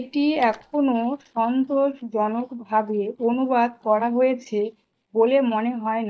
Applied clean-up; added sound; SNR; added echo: neural mask model DeepFilterNet 3.